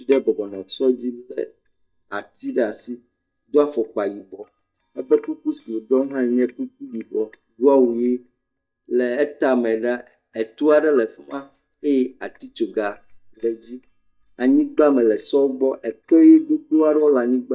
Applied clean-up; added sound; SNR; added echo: neural mask model DeepFilterNet 3.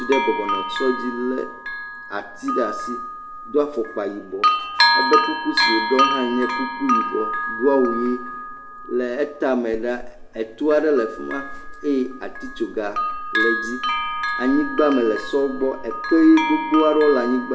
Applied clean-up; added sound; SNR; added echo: none; Bell; 3 dB; reverberation time 0.7 s.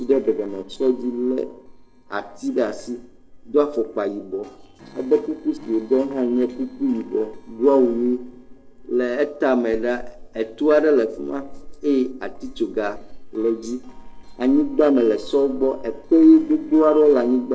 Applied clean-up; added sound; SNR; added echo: neural separator model SepFormer DNS4.